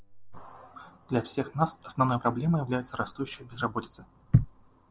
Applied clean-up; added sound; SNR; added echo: none; none; none; none.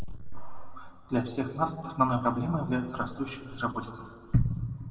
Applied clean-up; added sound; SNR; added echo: none; none; none; reverberation time 1.8 s.